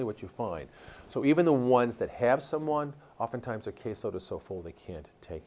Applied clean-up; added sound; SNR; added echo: none; none; none; none.